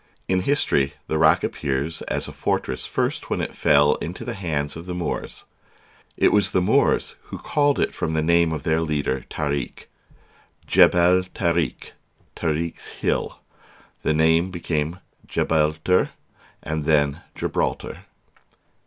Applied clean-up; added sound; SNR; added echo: none; none; none; none.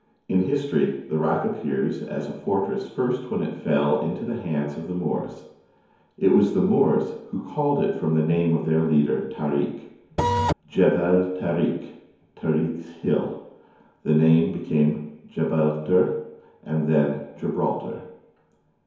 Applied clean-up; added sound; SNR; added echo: none; Printer; -3 dB; reverberation time 0.9 s.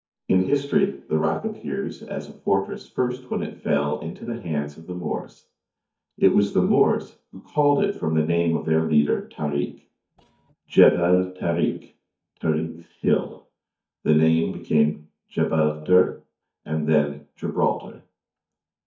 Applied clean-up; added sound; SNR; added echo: neural mask model DeepFilterNet 3.